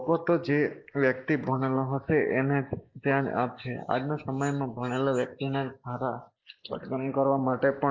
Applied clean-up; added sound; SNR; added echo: neural mask model Resemble Enhance denoiser.